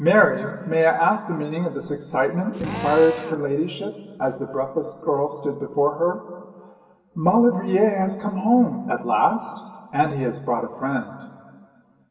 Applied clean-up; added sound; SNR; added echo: none; Drill; 11 dB; reverberation time 2.3 s.